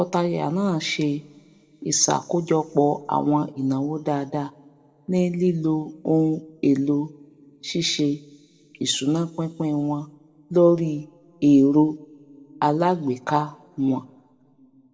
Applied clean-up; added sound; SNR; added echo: none; none; none; reverberation time 1.7 s.